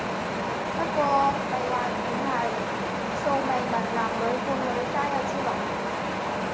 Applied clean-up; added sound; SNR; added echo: none; Wind; -1 dB; reverberation time 1.0 s.